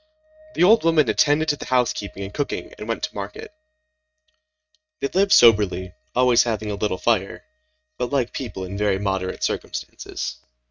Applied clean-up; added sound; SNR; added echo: neural mask model RNNoise.